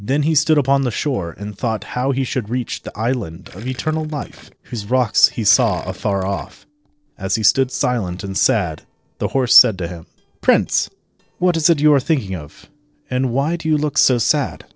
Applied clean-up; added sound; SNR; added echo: neural separator model SepFormer DNS4.